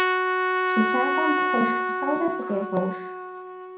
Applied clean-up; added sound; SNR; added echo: none; Trumpet; -3 dB; reverberation time 0.4 s.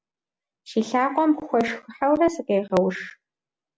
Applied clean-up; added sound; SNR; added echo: none; none; none; none.